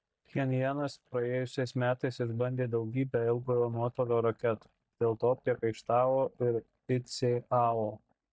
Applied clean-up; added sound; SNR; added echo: neural mask model DeepFilterNet 3.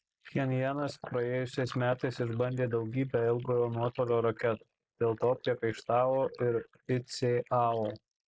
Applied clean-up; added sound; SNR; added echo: neural mask model Resemble Enhance denoiser.